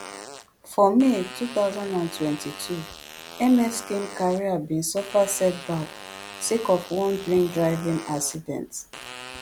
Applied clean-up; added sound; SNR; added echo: none; Fart; 15 dB; none.